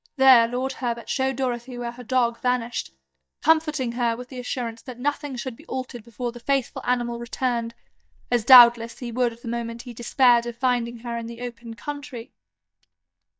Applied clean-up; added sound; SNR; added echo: neural mask model DeepFilterNet 3.